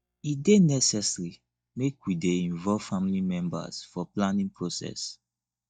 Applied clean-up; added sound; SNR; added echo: neural mask model DeepFilterNet 3.